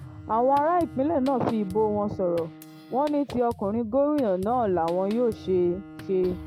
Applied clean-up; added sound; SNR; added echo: none; Drum kit + Bowed string instrument; 17 dB; none.